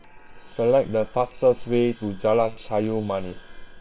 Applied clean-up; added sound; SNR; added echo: neural separator model SepFormer WHAM!.